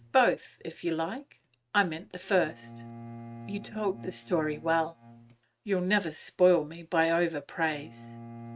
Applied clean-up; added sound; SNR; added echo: neural mask model RNNoise.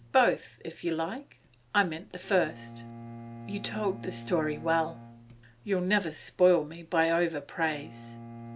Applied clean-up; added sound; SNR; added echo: none; Bowed string instrument; 16 dB; none.